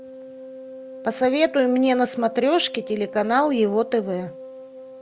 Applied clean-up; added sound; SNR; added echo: none; Wind instrument, woodwind instrument; 15 dB; none.